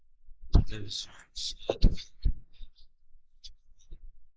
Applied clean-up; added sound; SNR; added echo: neural mask model Resemble Enhance denoiser.